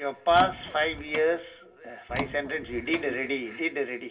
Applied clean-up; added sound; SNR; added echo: none; Door; 10 dB; reverberation time 0.4 s.